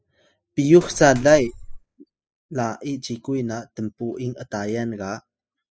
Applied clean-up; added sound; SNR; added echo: classical method spectral subtraction.